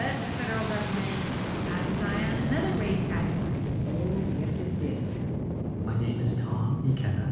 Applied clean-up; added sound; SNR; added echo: none; Fixed-wing aircraft, airplane; -2 dB; reverberation time 1.1 s.